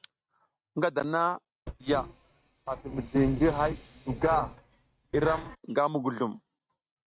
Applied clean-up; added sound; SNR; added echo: neural mask model RNNoise.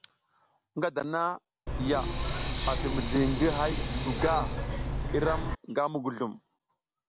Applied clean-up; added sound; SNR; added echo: none; Hiss; -1 dB; none.